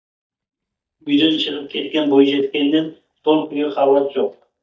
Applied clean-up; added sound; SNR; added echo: neural mask model DeepFilterNet 3.